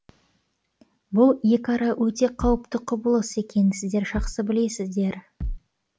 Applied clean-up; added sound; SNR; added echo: none; Bass drum; 7 dB; none.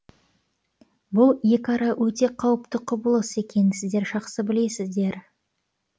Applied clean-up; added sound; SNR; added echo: none; none; none; none.